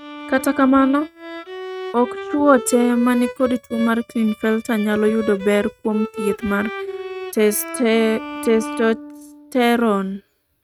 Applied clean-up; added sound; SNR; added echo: neural mask model RNNoise.